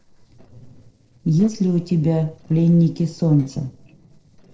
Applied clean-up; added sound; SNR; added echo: neural separator model SepFormer DNS4.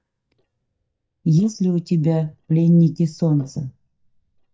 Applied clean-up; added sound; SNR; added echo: neural mask model DeepFilterNet 3.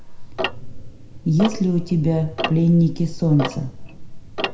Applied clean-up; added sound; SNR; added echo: none; Tick-tock; 7 dB; reverberation time 0.4 s.